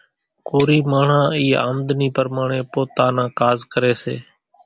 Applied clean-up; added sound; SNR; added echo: none; none; none; none.